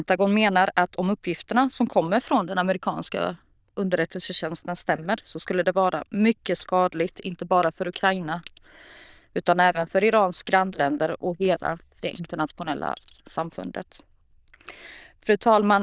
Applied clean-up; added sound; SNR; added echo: neural diffusion model UNIVERSE++.